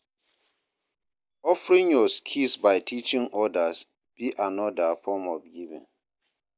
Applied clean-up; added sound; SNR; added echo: none; none; none; none.